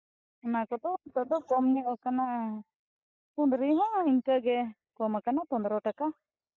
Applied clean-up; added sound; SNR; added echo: neural mask model DeepFilterNet 3.